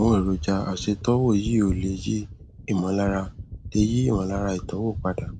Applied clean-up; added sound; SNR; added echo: none; Gunshot, gunfire; 10 dB; none.